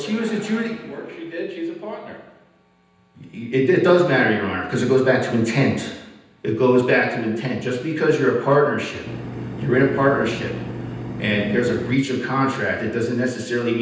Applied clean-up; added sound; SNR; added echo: none; Engine; 9 dB; reverberation time 0.9 s.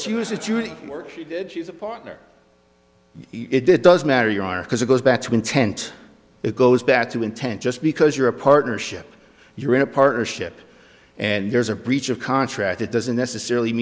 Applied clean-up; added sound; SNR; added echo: none; none; none; none.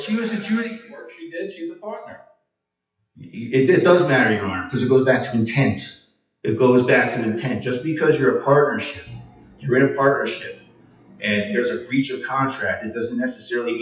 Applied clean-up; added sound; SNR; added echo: classical method WPE with log-MMSE.